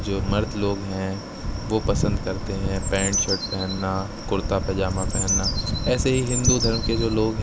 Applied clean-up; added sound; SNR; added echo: none; Bird; 5 dB; none.